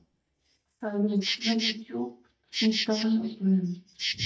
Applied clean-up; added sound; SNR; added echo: neural mask model DeepFilterNet 3.